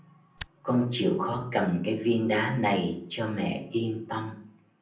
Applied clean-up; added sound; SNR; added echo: none; Tick; 15 dB; reverberation time 0.6 s.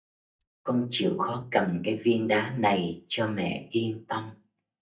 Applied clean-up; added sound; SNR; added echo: neural mask model DeepFilterNet 3.